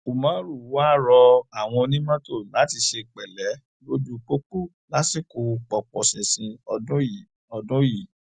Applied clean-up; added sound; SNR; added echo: none; none; none; none.